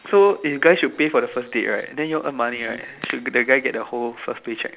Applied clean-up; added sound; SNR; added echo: none; Crack / Crackle; 16 dB; none.